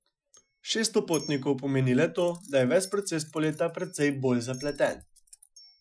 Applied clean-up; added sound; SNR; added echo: classical method Wiener filter.